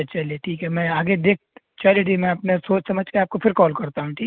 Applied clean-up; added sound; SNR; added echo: none; none; none; none.